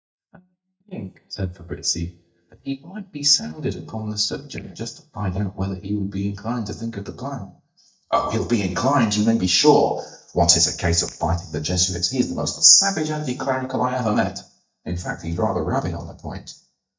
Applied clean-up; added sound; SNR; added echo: neural mask model DeepFilterNet 3.